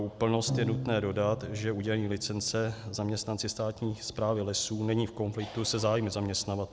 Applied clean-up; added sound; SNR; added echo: none; Bowed string instrument; 9 dB; none.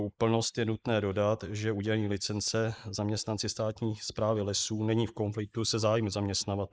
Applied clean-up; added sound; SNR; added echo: neural mask model Resemble Enhance denoiser.